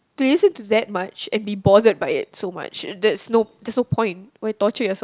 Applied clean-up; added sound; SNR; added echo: none; none; none; none.